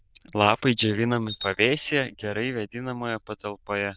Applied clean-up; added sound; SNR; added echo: neural diffusion model UNIVERSE++.